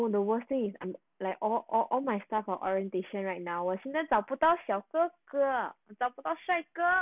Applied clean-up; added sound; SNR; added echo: none; none; none; none.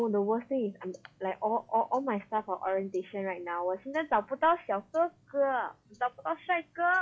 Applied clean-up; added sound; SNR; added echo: classical method log-MMSE.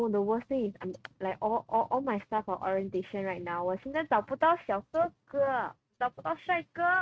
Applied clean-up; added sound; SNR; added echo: neural mask model RNNoise.